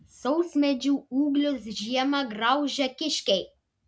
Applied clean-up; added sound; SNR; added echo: none; none; none; none.